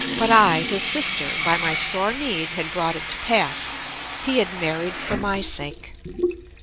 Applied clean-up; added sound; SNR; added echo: none; Sink (filling or washing) / Water tap, faucet; 1 dB; none.